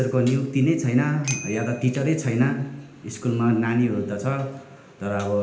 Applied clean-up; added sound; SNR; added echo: none; Bicycle bell; 17 dB; reverberation time 0.9 s.